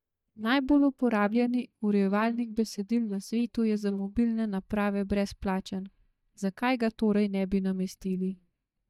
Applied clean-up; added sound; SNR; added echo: neural mask model DeepFilterNet 3.